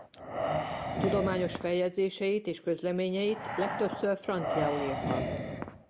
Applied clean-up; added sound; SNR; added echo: none; Breathing; 3 dB; none.